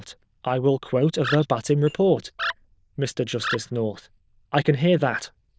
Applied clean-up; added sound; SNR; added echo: neural diffusion model UNIVERSE++.